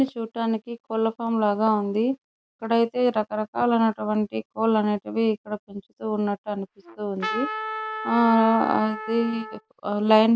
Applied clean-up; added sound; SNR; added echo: none; Trumpet; 9 dB; none.